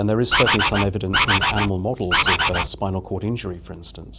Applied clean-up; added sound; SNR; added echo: none; Bird; -4 dB; none.